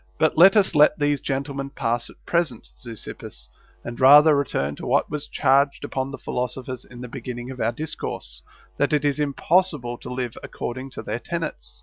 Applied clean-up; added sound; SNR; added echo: none; none; none; none.